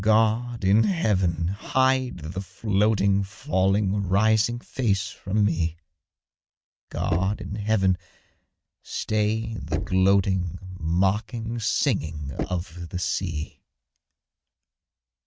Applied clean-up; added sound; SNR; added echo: neural mask model RNNoise.